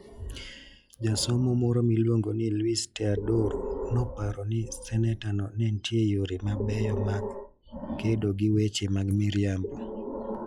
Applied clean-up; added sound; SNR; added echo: classical method log-MMSE.